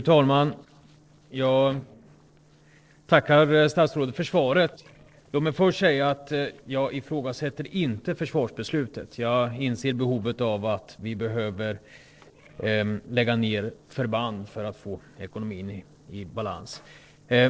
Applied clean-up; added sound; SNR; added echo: neural separator model SepFormer DNS4.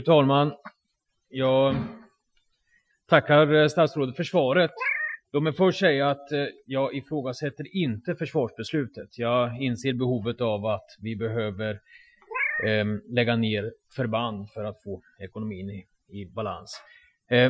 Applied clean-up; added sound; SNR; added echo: classical method Wiener filter.